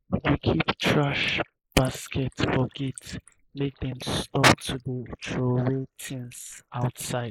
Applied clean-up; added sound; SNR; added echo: neural mask model Resemble Enhance denoiser.